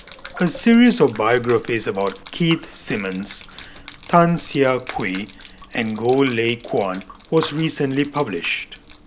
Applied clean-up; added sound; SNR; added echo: none; Gurgling / Liquid; 18 dB; none.